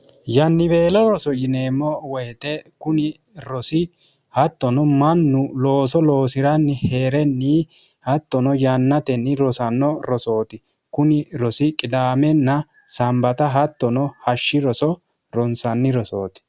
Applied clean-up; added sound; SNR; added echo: none; none; none; none.